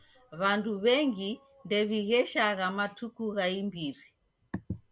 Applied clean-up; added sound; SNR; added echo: none; none; none; none.